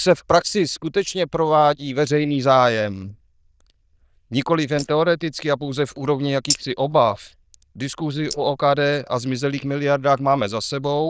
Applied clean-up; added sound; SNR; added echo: neural diffusion model UNIVERSE++.